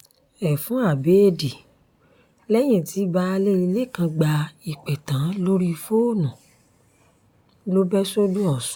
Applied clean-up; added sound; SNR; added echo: none; none; none; none.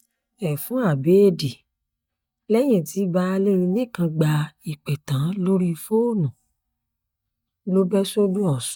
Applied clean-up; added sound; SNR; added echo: neural mask model DeepFilterNet 3.